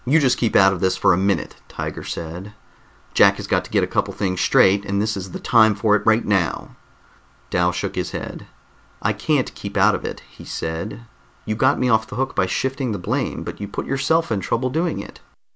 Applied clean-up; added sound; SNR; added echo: none; none; none; none.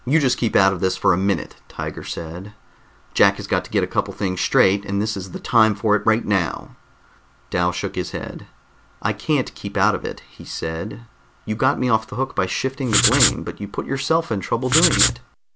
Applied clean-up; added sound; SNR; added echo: none; Writing; -2 dB; none.